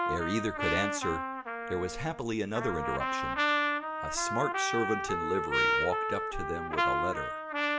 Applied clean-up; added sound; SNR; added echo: none; Trumpet; -3 dB; none.